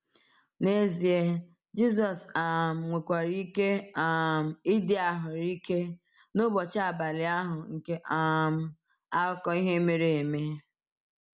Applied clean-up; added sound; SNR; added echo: none; none; none; none.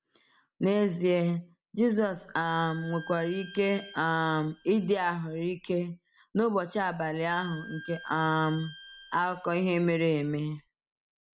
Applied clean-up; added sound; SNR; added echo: none; Bowed string instrument; 19 dB; none.